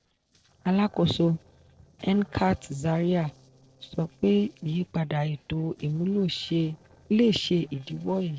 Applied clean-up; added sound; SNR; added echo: neural separator model SepFormer DNS4.